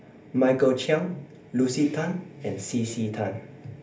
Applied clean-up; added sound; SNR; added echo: none; none; none; reverberation time 0.3 s.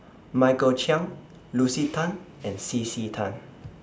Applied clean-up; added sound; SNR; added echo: none; none; none; none.